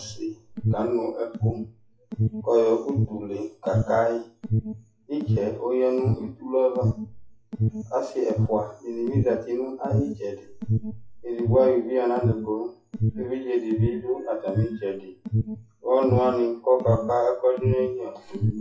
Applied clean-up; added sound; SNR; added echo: classical method WPE with log-MMSE.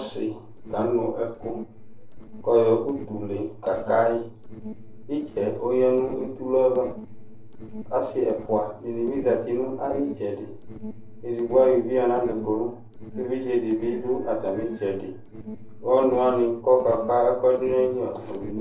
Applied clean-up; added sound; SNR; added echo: neural separator model SepFormer DNS4.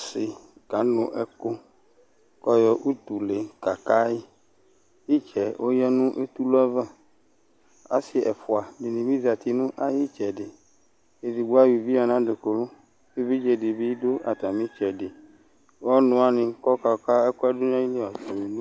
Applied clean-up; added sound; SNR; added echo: none; none; none; none.